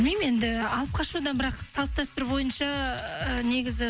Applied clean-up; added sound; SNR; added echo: none; Cutlery, silverware; 19 dB; none.